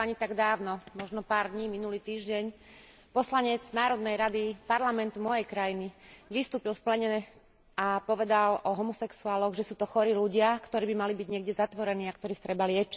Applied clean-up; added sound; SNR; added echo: none; none; none; none.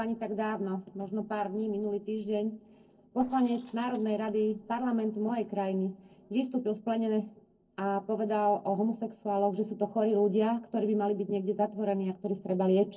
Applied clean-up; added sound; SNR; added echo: neural separator model SepFormer DNS4.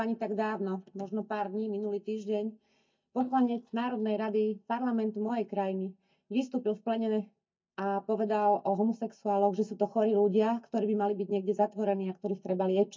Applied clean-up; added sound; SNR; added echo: neural mask model DeepFilterNet 3.